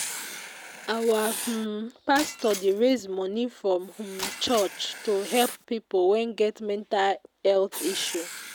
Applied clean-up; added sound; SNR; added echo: none; Writing + Shatter; 12 dB; none.